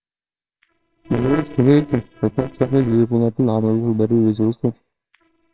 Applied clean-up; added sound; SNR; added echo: neural separator model SepFormer WHAMR!.